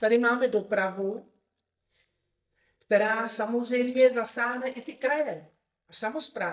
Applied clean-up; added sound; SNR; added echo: neural mask model DeepFilterNet 3.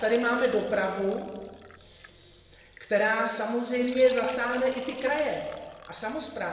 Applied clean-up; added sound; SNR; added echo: none; Fill (with liquid) / Trickle, dribble; 18 dB; reverberation time 1.2 s.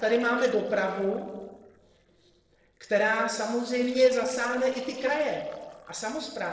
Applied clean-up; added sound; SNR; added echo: neural separator model SepFormer DNS4.